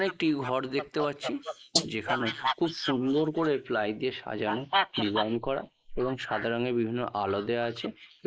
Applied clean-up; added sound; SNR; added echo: neural mask model Resemble Enhance denoiser.